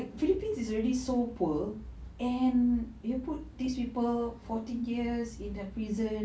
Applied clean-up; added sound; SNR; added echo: none; none; none; none.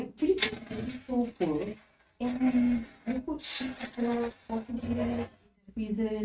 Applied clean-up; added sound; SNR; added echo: neural mask model RNNoise.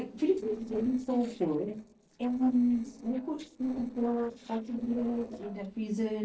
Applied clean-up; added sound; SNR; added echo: neural separator model SepFormer DNS4.